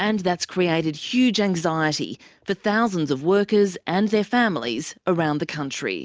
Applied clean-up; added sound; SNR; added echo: none; none; none; none.